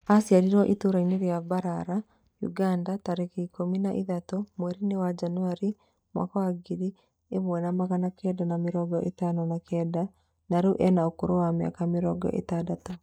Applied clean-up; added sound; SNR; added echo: neural mask model DeepFilterNet 3.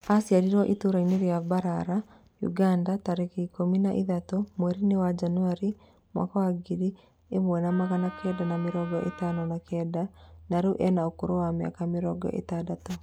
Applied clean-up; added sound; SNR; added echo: none; Wind instrument, woodwind instrument; 17 dB; none.